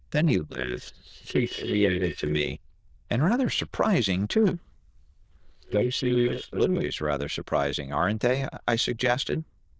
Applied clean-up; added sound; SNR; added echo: neural diffusion model UNIVERSE++.